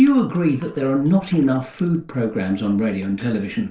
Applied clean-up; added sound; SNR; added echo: neural separator model SepFormer DNS4.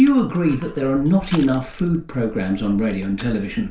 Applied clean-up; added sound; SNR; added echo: none; Crushing; 17 dB; reverberation time 0.3 s.